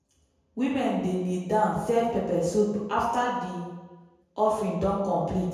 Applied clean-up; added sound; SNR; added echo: none; none; none; reverberation time 1.2 s.